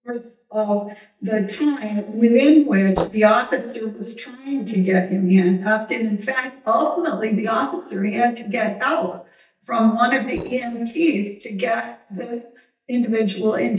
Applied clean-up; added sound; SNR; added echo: neural mask model DeepFilterNet 3.